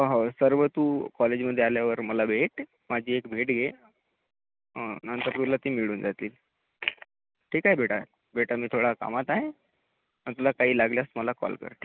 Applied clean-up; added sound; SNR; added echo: none; none; none; none.